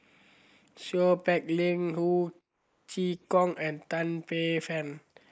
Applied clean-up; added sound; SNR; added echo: neural mask model Resemble Enhance denoiser.